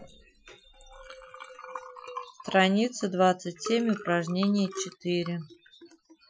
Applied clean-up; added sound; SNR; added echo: classical method Wiener filter.